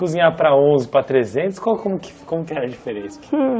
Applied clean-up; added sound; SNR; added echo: none; none; none; none.